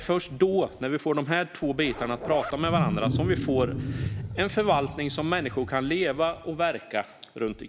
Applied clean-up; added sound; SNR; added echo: none; Zipper (clothing) + Wild animals; 7 dB; none.